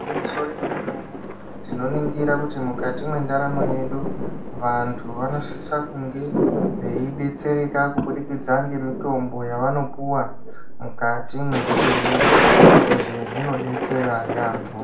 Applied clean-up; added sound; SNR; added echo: none; Thunder; -3 dB; reverberation time 0.4 s.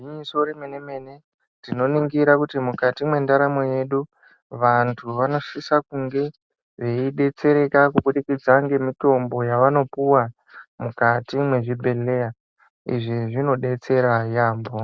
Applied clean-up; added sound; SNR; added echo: none; none; none; none.